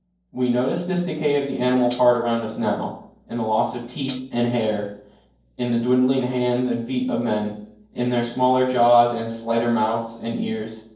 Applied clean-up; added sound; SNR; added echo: neural separator model SepFormer DNS4.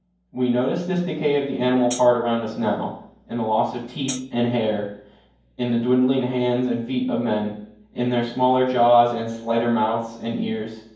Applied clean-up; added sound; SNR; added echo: none; Hi-hat; 11 dB; reverberation time 0.9 s.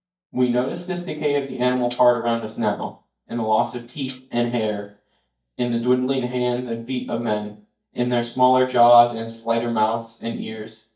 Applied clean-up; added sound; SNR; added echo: neural mask model DeepFilterNet 3.